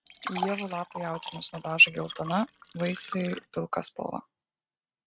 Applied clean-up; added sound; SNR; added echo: neural mask model RNNoise.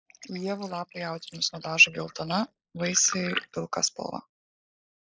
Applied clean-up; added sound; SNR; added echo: neural mask model Resemble Enhance denoiser.